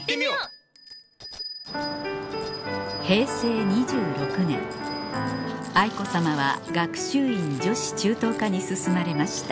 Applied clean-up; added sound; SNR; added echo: none; Bicycle bell; 18 dB; none.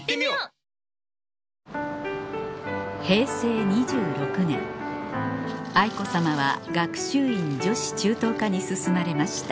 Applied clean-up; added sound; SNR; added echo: none; none; none; none.